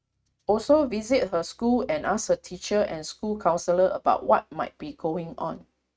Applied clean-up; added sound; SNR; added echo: neural mask model RNNoise.